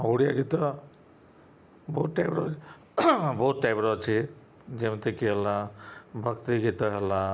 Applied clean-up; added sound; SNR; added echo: none; none; none; none.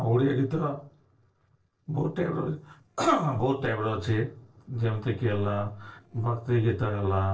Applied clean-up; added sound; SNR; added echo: neural separator model SepFormer DNS4.